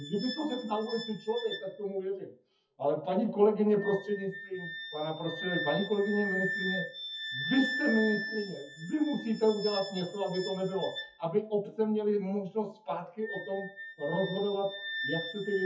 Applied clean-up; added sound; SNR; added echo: classical method WPE with log-MMSE.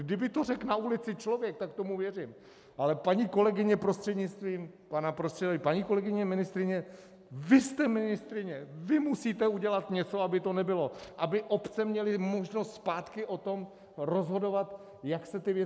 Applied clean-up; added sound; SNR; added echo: none; none; none; none.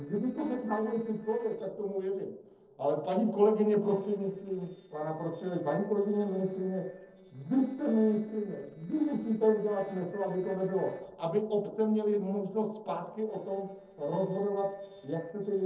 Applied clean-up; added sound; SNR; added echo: neural separator model SepFormer DNS4.